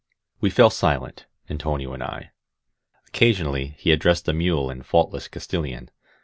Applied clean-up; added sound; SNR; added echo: none; none; none; none.